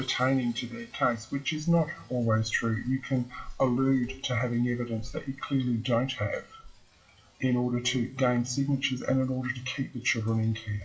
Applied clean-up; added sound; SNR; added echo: classical method WPE with log-MMSE.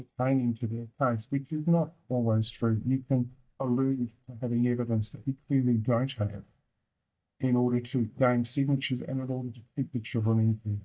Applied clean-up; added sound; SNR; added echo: neural mask model DeepFilterNet 3.